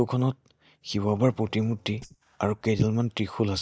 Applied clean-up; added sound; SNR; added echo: neural mask model DeepFilterNet 3.